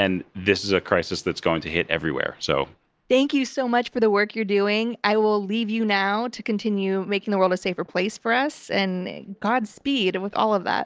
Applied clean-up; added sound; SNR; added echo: none; none; none; none.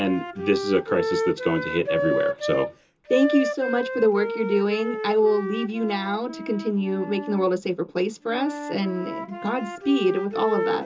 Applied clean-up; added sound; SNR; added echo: none; Wind instrument, woodwind instrument; 5 dB; reverberation time 0.2 s.